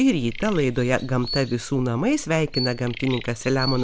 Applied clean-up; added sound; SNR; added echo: none; none; none; none.